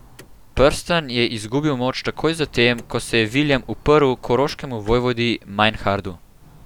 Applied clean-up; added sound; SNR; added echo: none; Car; 19 dB; none.